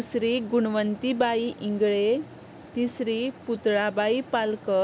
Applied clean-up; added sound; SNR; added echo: none; none; none; none.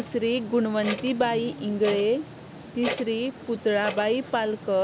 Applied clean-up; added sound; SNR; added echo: none; Clock; 12 dB; none.